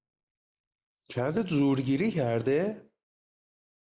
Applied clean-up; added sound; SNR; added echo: neural mask model Resemble Enhance denoiser.